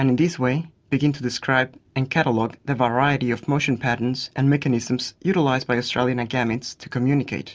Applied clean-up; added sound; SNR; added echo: none; none; none; none.